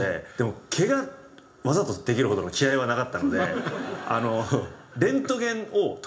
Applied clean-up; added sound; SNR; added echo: none; none; none; reverberation time 0.4 s.